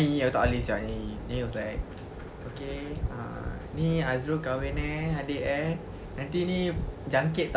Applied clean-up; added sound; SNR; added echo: none; none; none; none.